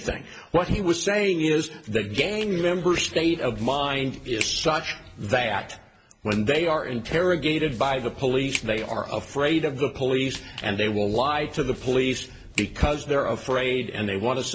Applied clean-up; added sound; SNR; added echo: none; Walk, footsteps; 15 dB; none.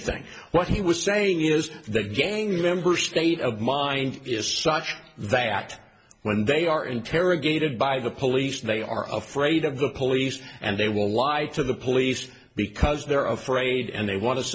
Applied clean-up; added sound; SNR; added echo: none; none; none; none.